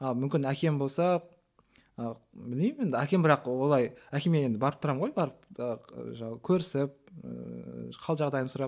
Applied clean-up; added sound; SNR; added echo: none; none; none; none.